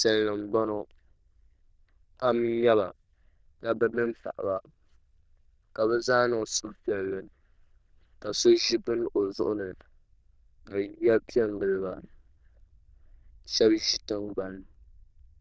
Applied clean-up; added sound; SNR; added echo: neural diffusion model UNIVERSE++.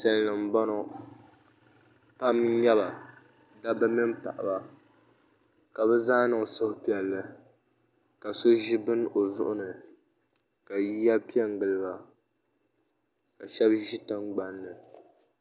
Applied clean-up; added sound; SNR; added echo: none; none; none; none.